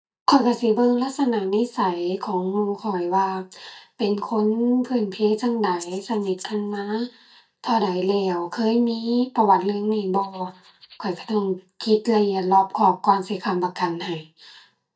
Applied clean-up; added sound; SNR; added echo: neural mask model DeepFilterNet 3.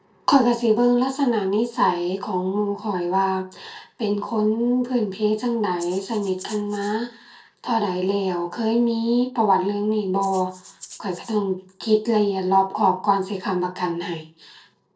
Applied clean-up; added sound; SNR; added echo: neural separator model SepFormer DNS4.